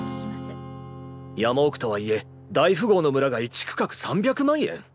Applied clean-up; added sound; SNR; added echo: none; Strum; 15 dB; none.